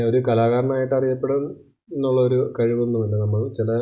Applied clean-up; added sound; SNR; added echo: none; none; none; none.